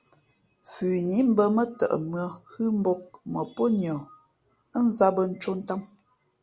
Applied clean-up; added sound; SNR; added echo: none; none; none; none.